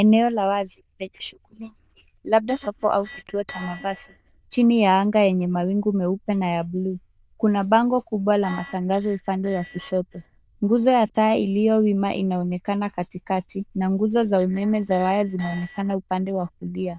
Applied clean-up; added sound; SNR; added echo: neural diffusion model UNIVERSE++.